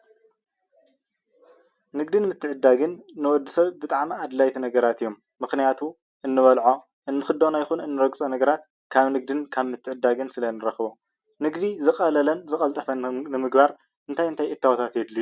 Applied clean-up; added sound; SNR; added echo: none; none; none; none.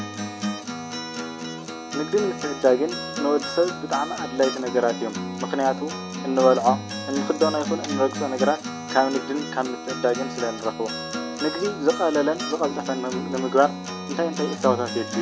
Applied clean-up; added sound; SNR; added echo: none; Acoustic guitar; 6 dB; none.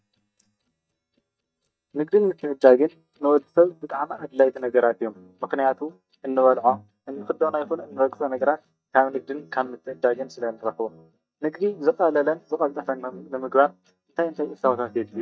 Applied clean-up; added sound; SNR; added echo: neural mask model DeepFilterNet 3.